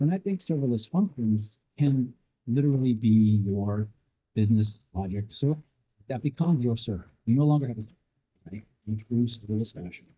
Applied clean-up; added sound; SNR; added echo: neural mask model DeepFilterNet 3.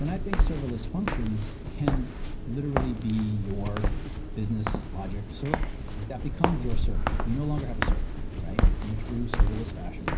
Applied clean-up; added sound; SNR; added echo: none; Walk, footsteps; -5 dB; reverberation time 0.4 s.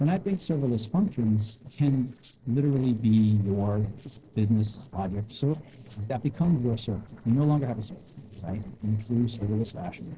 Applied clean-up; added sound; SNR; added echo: neural separator model SepFormer DNS4.